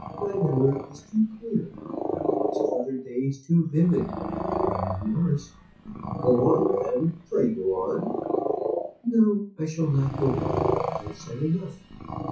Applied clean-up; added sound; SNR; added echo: classical method WPE with log-MMSE.